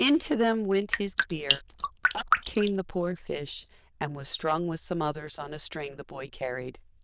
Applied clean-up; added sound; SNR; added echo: neural diffusion model UNIVERSE++.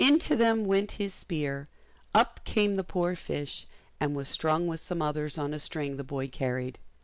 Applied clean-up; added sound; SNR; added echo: none; none; none; none.